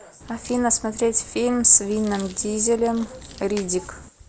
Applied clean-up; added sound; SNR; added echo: none; Crack; 19 dB; none.